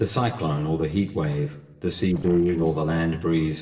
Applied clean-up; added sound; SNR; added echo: neural separator model SepFormer DNS4.